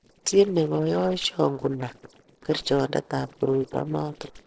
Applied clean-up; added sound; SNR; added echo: neural separator model SepFormer DNS4.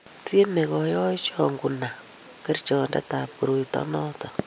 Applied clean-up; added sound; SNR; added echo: none; none; none; none.